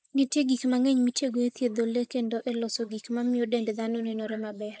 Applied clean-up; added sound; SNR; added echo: neural mask model Resemble Enhance denoiser.